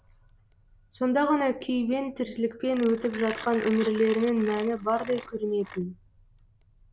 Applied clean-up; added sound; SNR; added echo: none; Mechanisms; 18 dB; none.